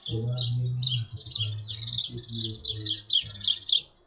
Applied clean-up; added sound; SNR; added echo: classical method WPE with log-MMSE.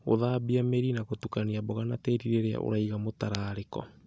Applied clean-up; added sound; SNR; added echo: none; none; none; none.